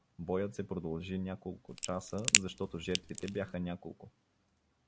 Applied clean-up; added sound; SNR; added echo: none; Crack; -5 dB; none.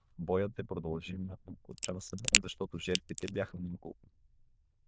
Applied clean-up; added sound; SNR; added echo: neural diffusion model UNIVERSE++.